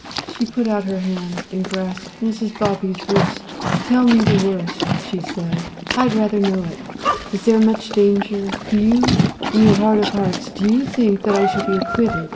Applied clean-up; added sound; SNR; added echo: none; Livestock, farm animals, working animals; 5 dB; reverberation time 2.3 s.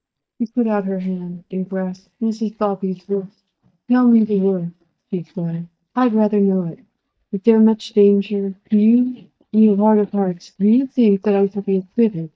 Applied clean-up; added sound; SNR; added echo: neural mask model DeepFilterNet 3.